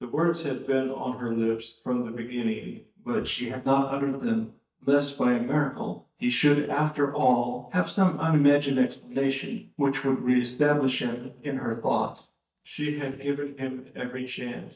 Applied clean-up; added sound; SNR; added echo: neural mask model DeepFilterNet 3.